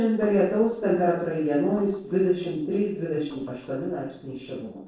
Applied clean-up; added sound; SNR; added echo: neural separator model SepFormer DNS4.